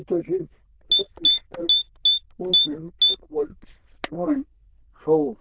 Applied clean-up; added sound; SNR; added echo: neural diffusion model UNIVERSE++.